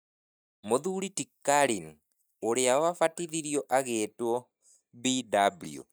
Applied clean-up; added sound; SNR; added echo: neural mask model DeepFilterNet 3.